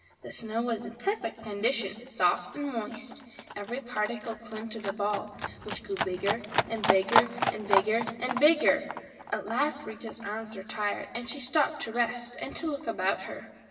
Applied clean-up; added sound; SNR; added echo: none; Livestock, farm animals, working animals; 4 dB; reverberation time 1.4 s.